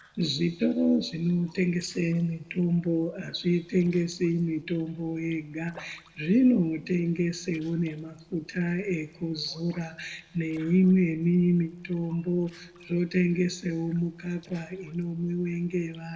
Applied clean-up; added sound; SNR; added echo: neural separator model SepFormer DNS4.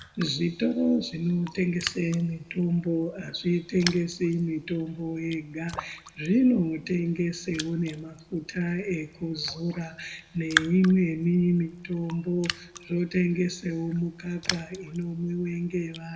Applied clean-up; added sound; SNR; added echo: none; Raindrop; 12 dB; reverberation time 1.0 s.